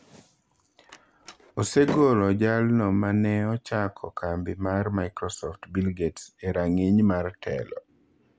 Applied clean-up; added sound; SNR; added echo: none; Slam; 12 dB; none.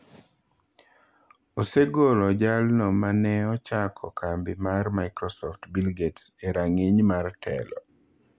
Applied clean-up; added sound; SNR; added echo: none; none; none; none.